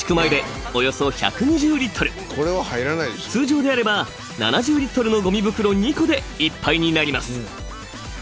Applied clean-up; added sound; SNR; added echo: none; none; none; none.